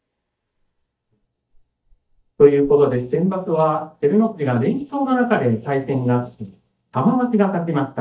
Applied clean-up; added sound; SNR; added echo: neural mask model DeepFilterNet 3.